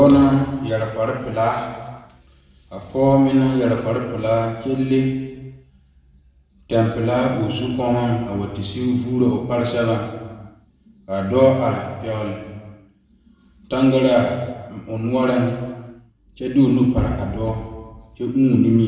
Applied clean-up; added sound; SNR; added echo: none; none; none; reverberation time 1.2 s.